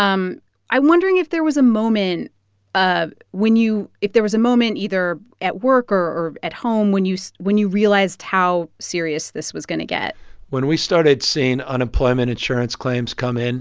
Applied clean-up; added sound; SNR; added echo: none; none; none; none.